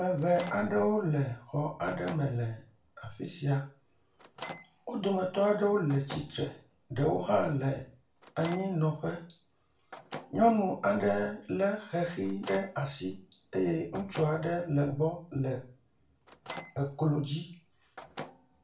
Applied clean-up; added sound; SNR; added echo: none; Microwave oven; 18 dB; reverberation time 0.4 s.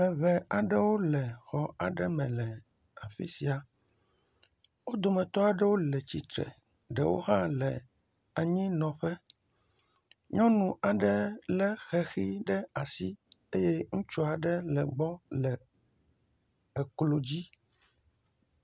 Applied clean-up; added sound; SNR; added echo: none; none; none; none.